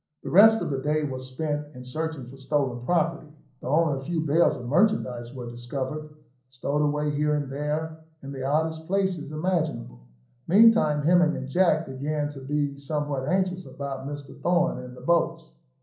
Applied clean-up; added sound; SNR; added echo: none; none; none; reverberation time 0.6 s.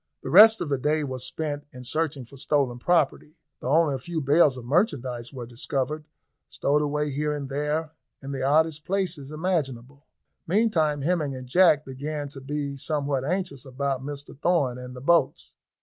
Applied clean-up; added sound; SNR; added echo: none; none; none; none.